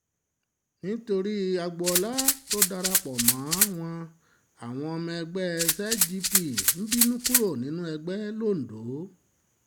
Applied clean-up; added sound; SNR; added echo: none; Rattle (instrument); -5 dB; none.